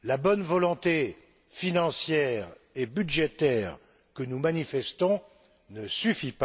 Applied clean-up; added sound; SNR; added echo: none; none; none; none.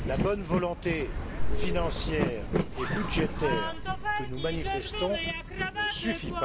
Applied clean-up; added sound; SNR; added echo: none; Zipper (clothing) + Train; -4 dB; none.